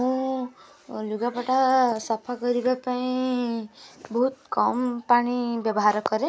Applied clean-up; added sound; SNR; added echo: none; none; none; none.